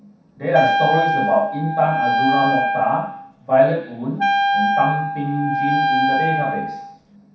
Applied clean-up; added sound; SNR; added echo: none; Wind instrument, woodwind instrument; -2 dB; reverberation time 0.7 s.